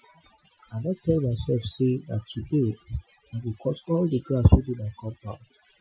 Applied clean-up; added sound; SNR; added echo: classical method Wiener filter.